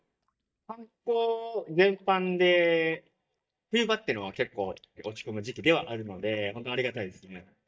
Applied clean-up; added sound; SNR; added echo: neural mask model DeepFilterNet 3.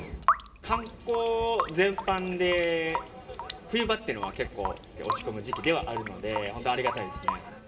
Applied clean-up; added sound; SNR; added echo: none; Drip / Sink (filling or washing) / Water tap, faucet; 5 dB; reverberation time 0.8 s.